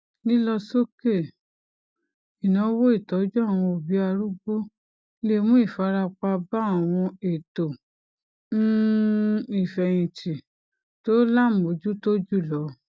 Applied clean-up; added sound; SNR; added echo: none; none; none; none.